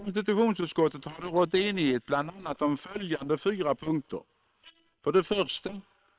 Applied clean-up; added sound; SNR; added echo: neural separator model SepFormer WHAM!.